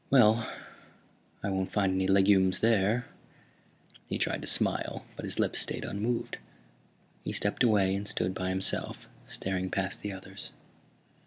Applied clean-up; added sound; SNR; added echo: none; none; none; none.